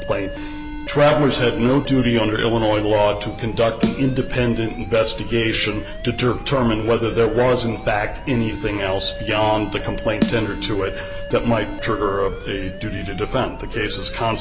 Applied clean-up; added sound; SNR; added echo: none; Snare drum + Alarm; 12 dB; none.